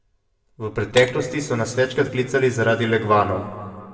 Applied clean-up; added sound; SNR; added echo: none; Shatter; 19 dB; reverberation time 1.7 s.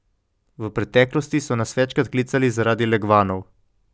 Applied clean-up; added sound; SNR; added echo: none; none; none; none.